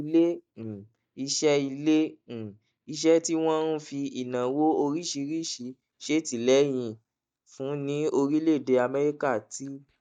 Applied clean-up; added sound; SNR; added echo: neural mask model DeepFilterNet 3.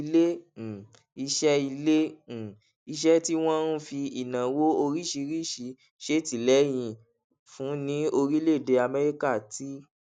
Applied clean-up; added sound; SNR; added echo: none; none; none; none.